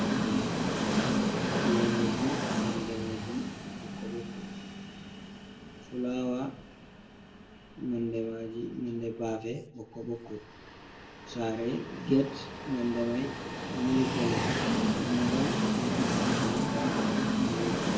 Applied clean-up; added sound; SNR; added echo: none; Train; -2 dB; reverberation time 0.6 s.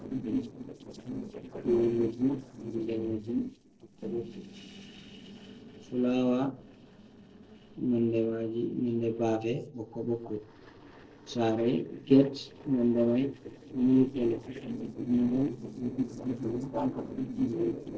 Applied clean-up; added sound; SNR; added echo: neural separator model SepFormer DNS4.